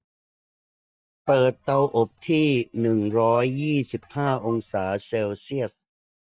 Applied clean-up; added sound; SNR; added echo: neural mask model DeepFilterNet 3.